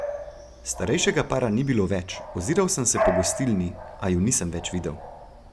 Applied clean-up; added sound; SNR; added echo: none; Bark / Bird vocalization, bird call, bird song; 7 dB; none.